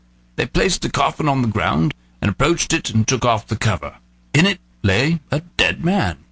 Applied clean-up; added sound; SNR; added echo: none; none; none; none.